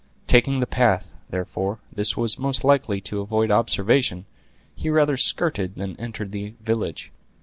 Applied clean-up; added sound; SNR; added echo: none; none; none; none.